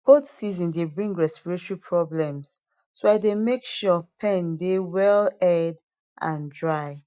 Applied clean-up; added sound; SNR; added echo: neural mask model DeepFilterNet 3.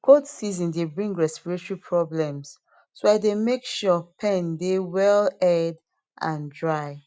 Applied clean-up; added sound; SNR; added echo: none; none; none; none.